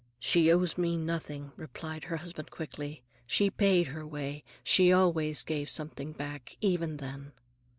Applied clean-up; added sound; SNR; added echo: none; none; none; none.